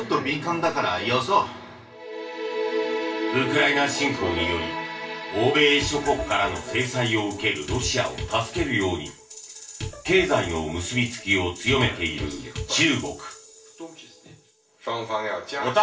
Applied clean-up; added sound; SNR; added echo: none; none; none; reverberation time 0.3 s.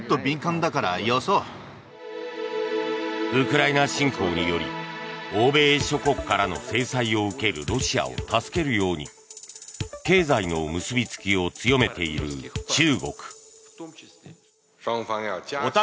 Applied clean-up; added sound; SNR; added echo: none; none; none; none.